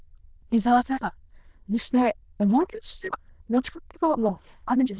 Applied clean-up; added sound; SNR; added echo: neural diffusion model UNIVERSE++.